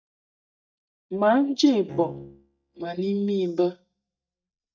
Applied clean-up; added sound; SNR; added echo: neural mask model DeepFilterNet 3.